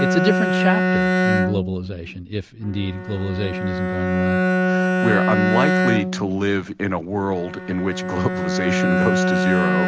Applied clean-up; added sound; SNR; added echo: none; Bowed string instrument; -3 dB; none.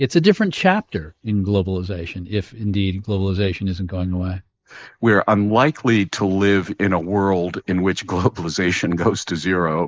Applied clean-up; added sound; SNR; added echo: neural mask model Resemble Enhance denoiser.